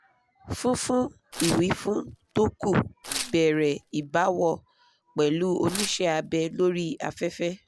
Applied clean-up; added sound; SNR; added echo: none; Tearing; 10 dB; none.